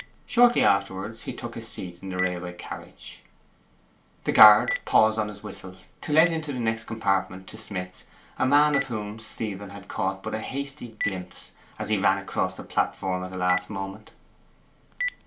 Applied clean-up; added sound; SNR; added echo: none; Telephone; 13 dB; reverberation time 0.2 s.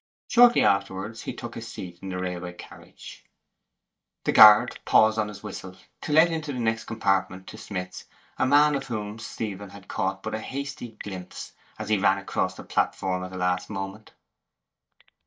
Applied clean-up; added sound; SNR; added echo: neural mask model DeepFilterNet 3.